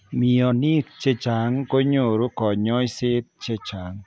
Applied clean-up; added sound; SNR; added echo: none; none; none; none.